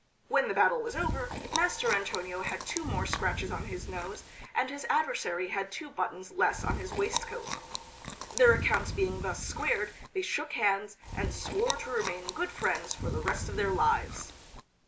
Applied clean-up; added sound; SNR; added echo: none; Chewing, mastication; 5 dB; none.